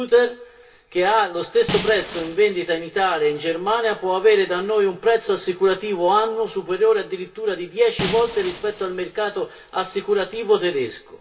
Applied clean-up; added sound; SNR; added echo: none; Shatter; 14 dB; reverberation time 0.2 s.